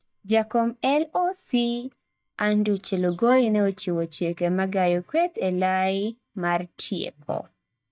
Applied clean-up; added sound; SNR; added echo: neural mask model DeepFilterNet 3.